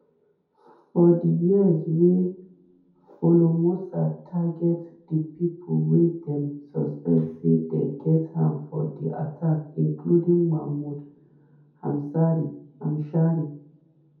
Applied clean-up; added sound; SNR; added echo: none; none; none; reverberation time 0.6 s.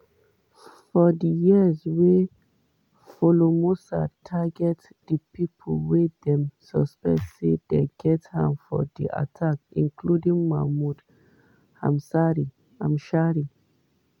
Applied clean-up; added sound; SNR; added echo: none; none; none; none.